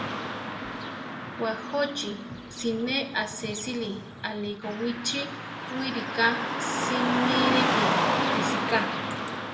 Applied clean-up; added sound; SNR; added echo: none; Car passing by / Traffic noise, roadway noise; -1 dB; reverberation time 0.7 s.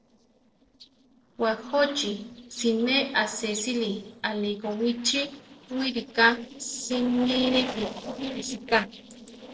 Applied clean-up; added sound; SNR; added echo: neural separator model SepFormer DNS4.